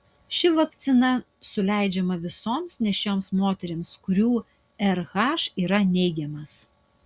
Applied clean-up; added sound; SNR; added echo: none; none; none; none.